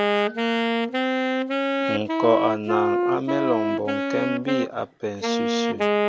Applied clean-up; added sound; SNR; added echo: none; Wind instrument, woodwind instrument; -4 dB; none.